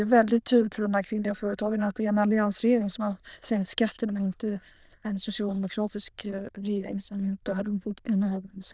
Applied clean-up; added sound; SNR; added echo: neural diffusion model UNIVERSE++.